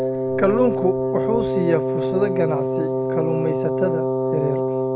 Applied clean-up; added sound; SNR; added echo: none; Wind instrument, woodwind instrument; -2 dB; none.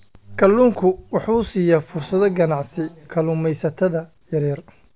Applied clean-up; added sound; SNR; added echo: none; none; none; none.